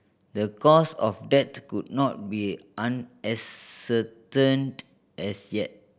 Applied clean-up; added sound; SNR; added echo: none; none; none; none.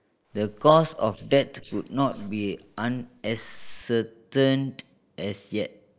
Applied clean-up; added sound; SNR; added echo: neural mask model Resemble Enhance denoiser.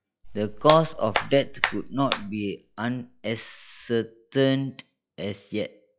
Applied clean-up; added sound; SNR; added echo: classical method log-MMSE.